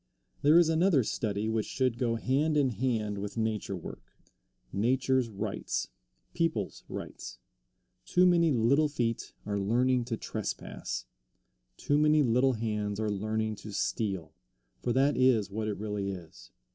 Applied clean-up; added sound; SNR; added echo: none; none; none; none.